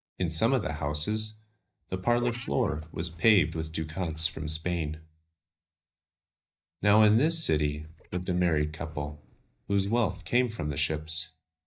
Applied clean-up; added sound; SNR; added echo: neural mask model DeepFilterNet 3.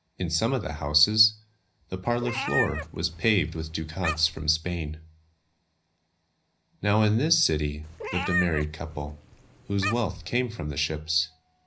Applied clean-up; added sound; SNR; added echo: none; Meow; 7 dB; reverberation time 0.5 s.